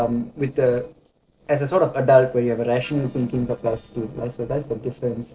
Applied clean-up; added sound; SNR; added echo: neural separator model SepFormer DNS4.